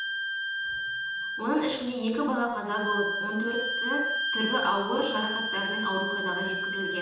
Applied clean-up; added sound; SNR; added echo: none; Wind instrument, woodwind instrument; 2 dB; reverberation time 0.7 s.